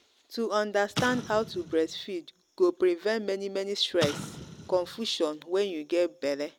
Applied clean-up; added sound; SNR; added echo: none; Explosion; 11 dB; none.